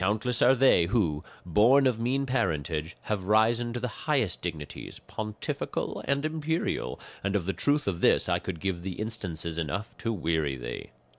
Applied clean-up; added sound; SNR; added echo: none; none; none; none.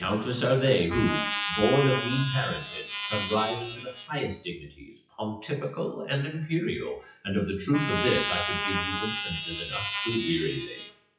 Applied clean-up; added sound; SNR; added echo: classical method WPE with log-MMSE.